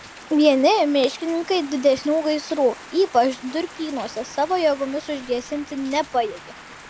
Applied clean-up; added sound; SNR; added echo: none; Rain; 19 dB; none.